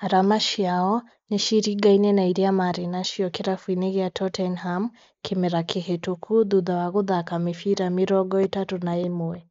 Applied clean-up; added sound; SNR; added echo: neural mask model Resemble Enhance denoiser.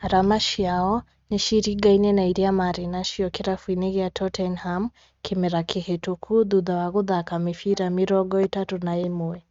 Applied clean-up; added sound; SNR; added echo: neural mask model RNNoise.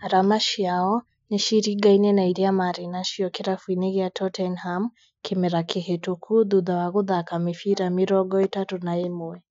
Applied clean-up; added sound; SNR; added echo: classical method Wiener filter.